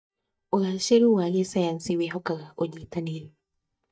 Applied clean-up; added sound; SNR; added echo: neural mask model DeepFilterNet 3.